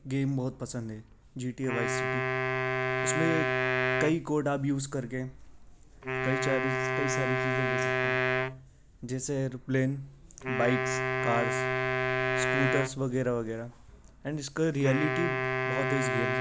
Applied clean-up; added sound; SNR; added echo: none; Wind instrument, woodwind instrument; -1 dB; none.